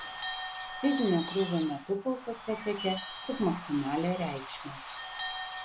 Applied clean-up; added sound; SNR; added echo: none; Bird / Bell; 4 dB; none.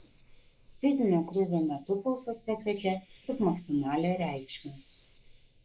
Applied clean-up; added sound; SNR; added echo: neural mask model Resemble Enhance denoiser.